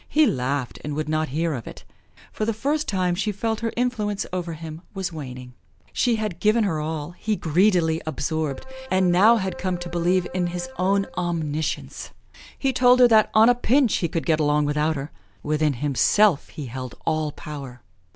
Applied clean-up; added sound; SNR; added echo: none; Keyboard (musical); 16 dB; none.